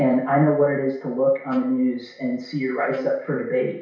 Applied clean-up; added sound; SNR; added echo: none; Bowed string instrument; 15 dB; reverberation time 0.6 s.